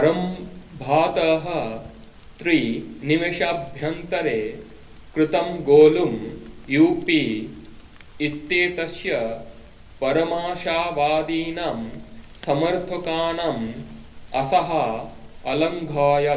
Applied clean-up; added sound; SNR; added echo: none; Rain; 19 dB; reverberation time 0.3 s.